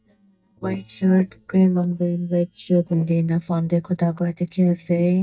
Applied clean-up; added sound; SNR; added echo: neural mask model DeepFilterNet 3.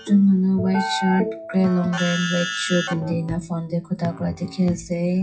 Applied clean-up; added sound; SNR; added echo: classical method WPE with log-MMSE.